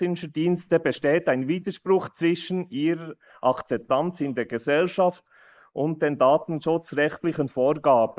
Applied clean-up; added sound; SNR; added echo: neural mask model Resemble Enhance denoiser.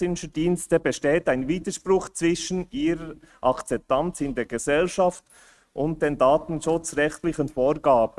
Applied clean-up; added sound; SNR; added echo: neural mask model RNNoise.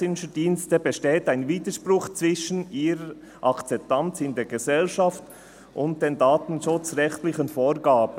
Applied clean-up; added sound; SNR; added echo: none; none; none; none.